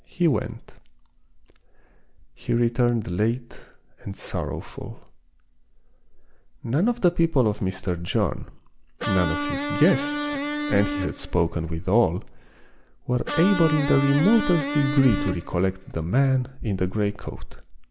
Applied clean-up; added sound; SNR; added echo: none; Electric guitar; 4 dB; none.